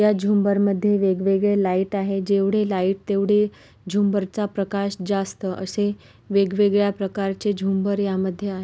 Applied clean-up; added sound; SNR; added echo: none; none; none; none.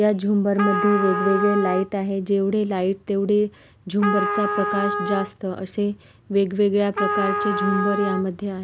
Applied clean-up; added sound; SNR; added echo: none; Trumpet; 4 dB; none.